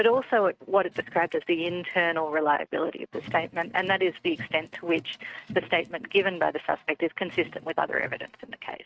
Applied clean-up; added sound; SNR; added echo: neural mask model RNNoise.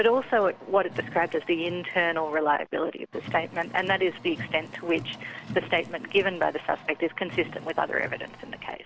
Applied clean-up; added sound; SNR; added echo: none; Car; 17 dB; none.